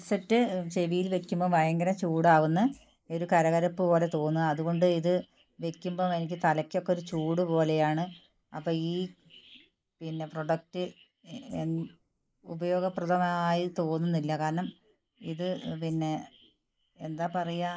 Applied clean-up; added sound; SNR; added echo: neural mask model Resemble Enhance denoiser.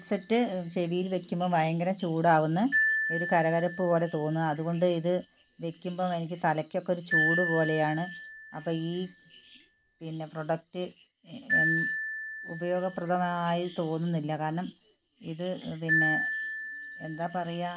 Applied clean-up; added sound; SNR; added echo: none; Marimba, xylophone; 5 dB; none.